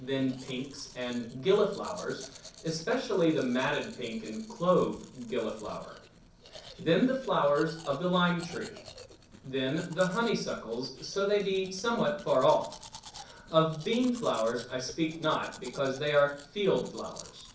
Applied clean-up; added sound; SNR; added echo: none; Domestic sounds, home sounds; 20 dB; reverberation time 0.6 s.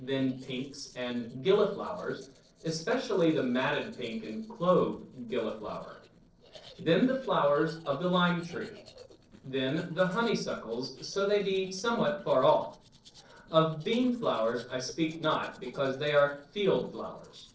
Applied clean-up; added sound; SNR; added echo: neural separator model SepFormer DNS4.